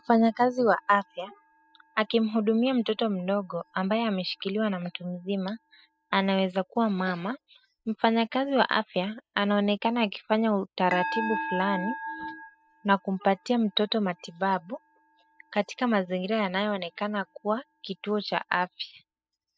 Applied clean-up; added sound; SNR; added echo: classical method spectral subtraction.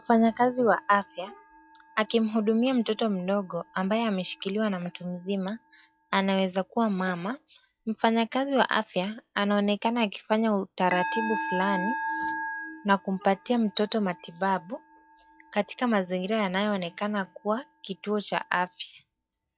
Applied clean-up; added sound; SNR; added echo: classical method log-MMSE.